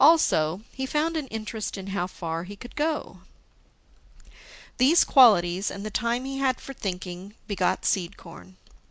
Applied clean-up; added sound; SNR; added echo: none; none; none; none.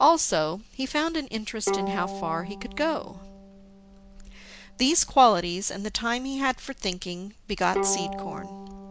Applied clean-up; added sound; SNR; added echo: none; Bowed string instrument; 10 dB; none.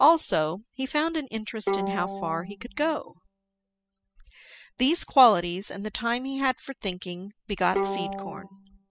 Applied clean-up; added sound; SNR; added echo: classical method spectral subtraction.